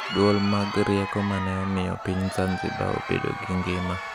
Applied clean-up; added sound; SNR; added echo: none; Crowd; 7 dB; none.